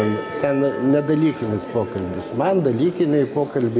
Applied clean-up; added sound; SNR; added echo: none; Percussion; 19 dB; none.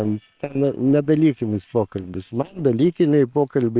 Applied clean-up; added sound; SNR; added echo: neural separator model SepFormer WHAM!.